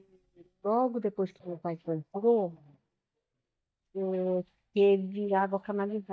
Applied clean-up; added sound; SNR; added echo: neural mask model DeepFilterNet 3.